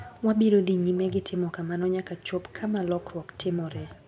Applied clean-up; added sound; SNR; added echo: none; none; none; none.